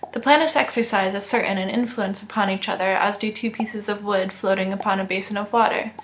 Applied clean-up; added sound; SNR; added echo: none; Explosion; 20 dB; none.